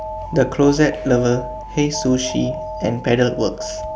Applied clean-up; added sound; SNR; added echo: none; Alarm; 10 dB; none.